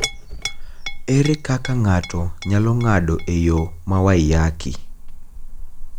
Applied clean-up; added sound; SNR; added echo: none; Chink, clink; 8 dB; none.